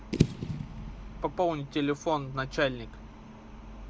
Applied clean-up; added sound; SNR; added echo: none; Fireworks / Boom; 3 dB; none.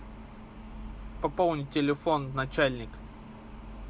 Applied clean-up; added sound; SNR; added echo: none; none; none; none.